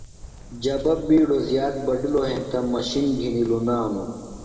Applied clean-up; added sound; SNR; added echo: none; Wind; 18 dB; reverberation time 2.1 s.